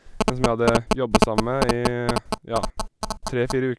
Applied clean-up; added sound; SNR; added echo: none; Telephone; -1 dB; none.